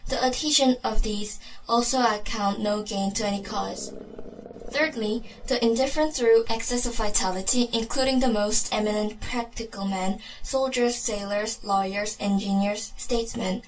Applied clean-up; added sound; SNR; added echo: none; Animal; 18 dB; reverberation time 0.2 s.